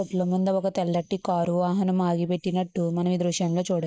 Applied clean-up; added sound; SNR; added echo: neural mask model Resemble Enhance denoiser.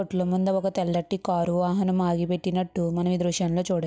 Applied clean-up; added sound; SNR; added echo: none; none; none; none.